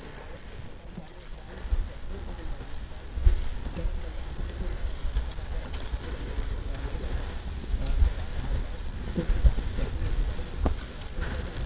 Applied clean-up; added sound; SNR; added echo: neural mask model DeepFilterNet 3.